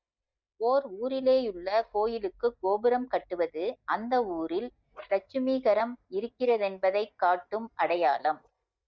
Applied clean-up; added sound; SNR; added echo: neural mask model DeepFilterNet 3.